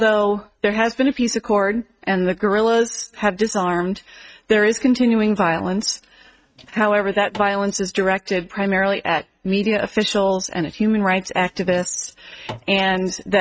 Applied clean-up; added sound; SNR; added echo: neural mask model RNNoise.